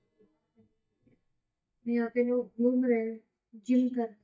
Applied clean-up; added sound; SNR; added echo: neural mask model DeepFilterNet 3.